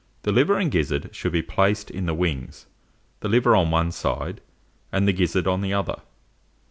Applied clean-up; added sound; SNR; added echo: none; none; none; none.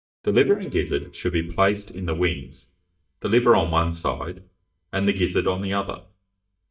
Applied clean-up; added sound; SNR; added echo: neural mask model DeepFilterNet 3.